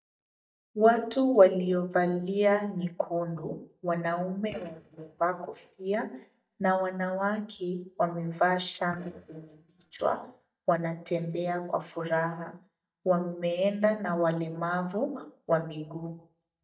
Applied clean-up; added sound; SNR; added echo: neural mask model DeepFilterNet 3.